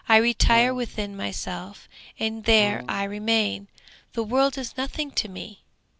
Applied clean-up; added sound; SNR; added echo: none; Bowed string instrument; 17 dB; none.